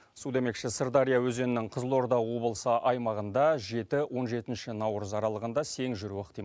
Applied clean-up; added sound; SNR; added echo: none; none; none; none.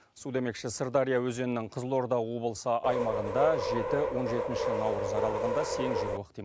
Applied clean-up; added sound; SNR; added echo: none; Subway, metro, underground; -1 dB; none.